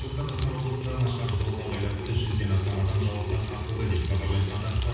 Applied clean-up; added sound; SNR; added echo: none; Sink (filling or washing) / Water tap, faucet; 11 dB; reverberation time 1.1 s.